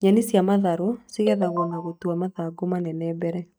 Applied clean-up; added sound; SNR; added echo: neural mask model DeepFilterNet 3.